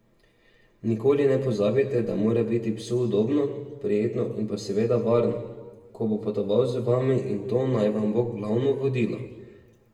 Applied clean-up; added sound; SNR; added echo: none; none; none; reverberation time 1.3 s.